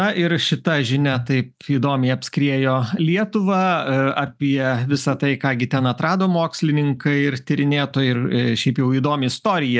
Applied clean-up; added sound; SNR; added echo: none; none; none; none.